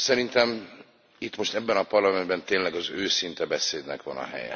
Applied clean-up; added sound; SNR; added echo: none; none; none; none.